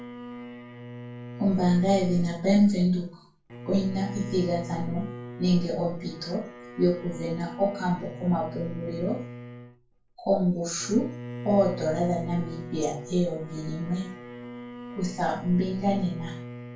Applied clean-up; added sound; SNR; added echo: none; Bowed string instrument; 12 dB; reverberation time 0.3 s.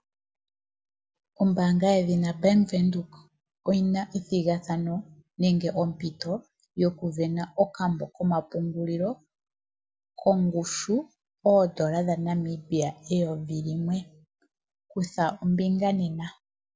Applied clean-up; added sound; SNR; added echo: none; none; none; none.